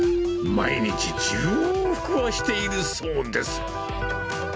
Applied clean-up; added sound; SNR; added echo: none; Marimba, xylophone + Electric guitar; 2 dB; none.